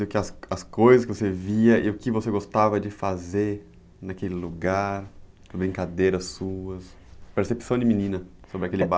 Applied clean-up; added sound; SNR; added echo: none; none; none; none.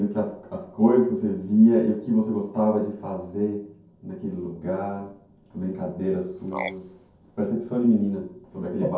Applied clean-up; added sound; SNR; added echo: none; Frog; 14 dB; reverberation time 0.6 s.